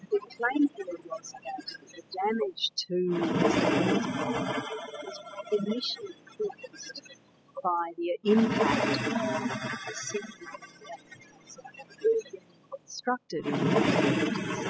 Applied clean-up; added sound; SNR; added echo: classical method spectral subtraction.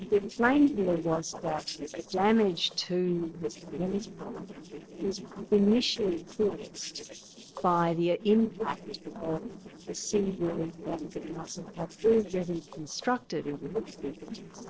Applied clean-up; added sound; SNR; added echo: neural separator model SepFormer DNS4.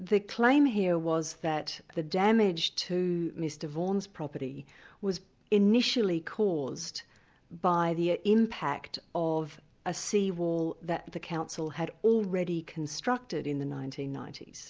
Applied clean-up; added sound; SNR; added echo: none; none; none; none.